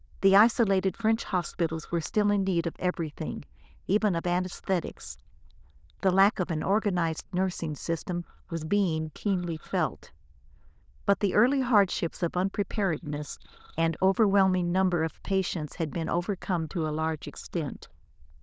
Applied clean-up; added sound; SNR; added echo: neural diffusion model UNIVERSE++.